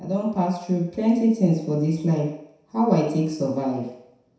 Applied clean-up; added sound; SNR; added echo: none; none; none; reverberation time 0.7 s.